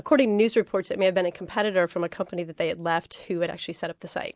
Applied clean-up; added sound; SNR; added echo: none; none; none; none.